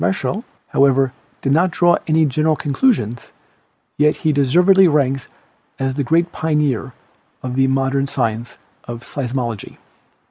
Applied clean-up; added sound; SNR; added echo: none; none; none; none.